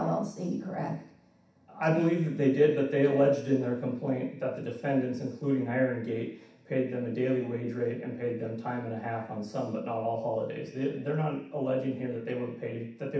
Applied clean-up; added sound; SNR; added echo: none; none; none; reverberation time 0.7 s.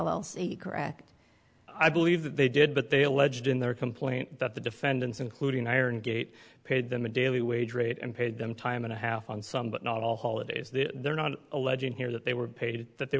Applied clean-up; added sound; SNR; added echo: none; none; none; none.